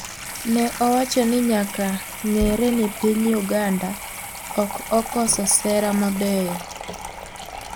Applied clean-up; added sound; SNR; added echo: none; Sink (filling or washing) / Water tap, faucet; 10 dB; none.